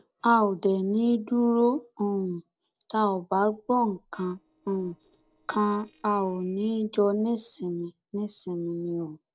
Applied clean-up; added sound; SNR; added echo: neural separator model SepFormer DNS4.